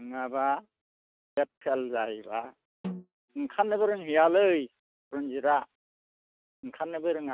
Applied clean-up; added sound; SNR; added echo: neural mask model RNNoise.